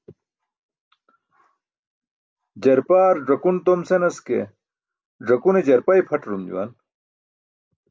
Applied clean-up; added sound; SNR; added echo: none; none; none; none.